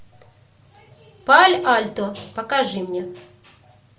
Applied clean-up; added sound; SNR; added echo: none; none; none; none.